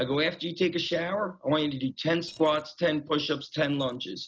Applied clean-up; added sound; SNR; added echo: neural separator model SepFormer DNS4.